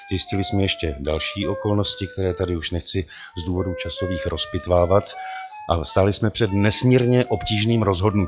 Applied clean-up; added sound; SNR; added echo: classical method log-MMSE.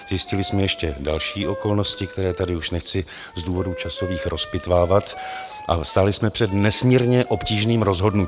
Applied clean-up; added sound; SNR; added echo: none; Wind instrument, woodwind instrument; 15 dB; none.